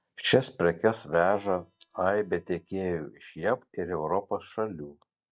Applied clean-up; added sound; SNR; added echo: neural mask model DeepFilterNet 3.